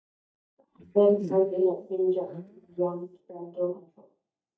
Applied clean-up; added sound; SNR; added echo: neural mask model DeepFilterNet 3.